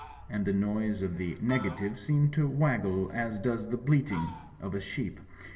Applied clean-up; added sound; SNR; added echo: none; Fowl; 18 dB; reverberation time 1.6 s.